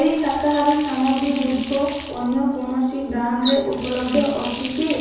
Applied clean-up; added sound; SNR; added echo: none; Water tap, faucet; 14 dB; reverberation time 1.1 s.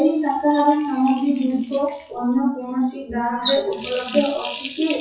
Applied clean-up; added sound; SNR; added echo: classical method WPE with log-MMSE.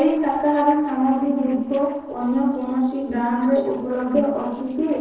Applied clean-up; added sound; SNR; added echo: neural separator model SepFormer DNS4.